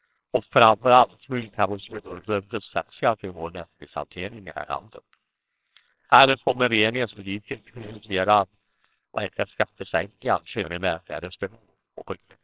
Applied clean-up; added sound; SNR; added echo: neural separator model SepFormer WHAMR!.